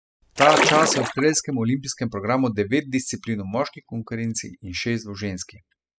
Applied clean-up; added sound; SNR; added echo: classical method spectral subtraction.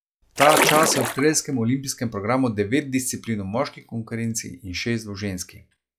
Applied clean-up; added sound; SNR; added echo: classical method log-MMSE.